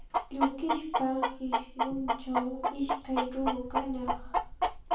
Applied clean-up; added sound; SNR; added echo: none; Chicken, rooster; -2 dB; reverberation time 0.7 s.